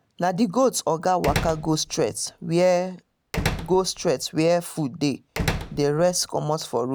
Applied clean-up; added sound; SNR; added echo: none; Slam; 9 dB; none.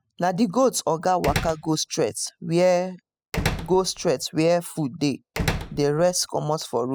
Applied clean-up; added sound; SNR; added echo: classical method spectral subtraction.